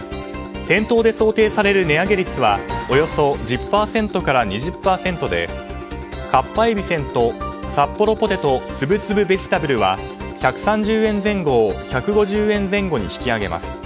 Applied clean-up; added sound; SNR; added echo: none; none; none; none.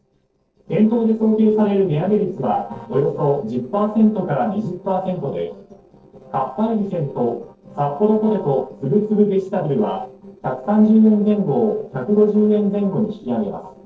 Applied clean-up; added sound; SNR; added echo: neural separator model SepFormer DNS4.